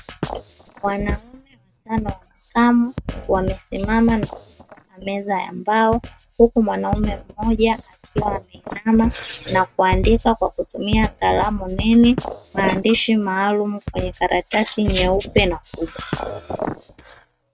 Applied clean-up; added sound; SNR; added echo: neural mask model RNNoise.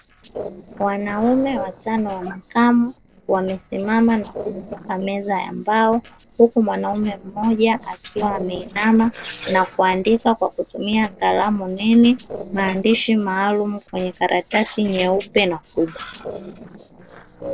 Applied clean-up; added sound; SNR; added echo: neural separator model SepFormer DNS4.